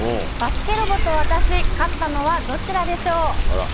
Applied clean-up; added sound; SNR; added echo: none; Water; -3 dB; none.